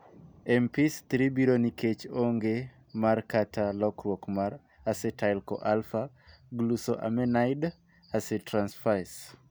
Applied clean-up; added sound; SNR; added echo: none; none; none; none.